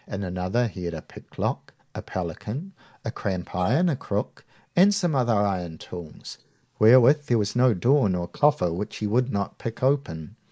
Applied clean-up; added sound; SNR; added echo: neural mask model Resemble Enhance denoiser.